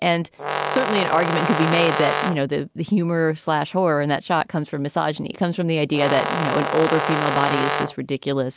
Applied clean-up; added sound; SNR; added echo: none; Brass instrument; 2 dB; none.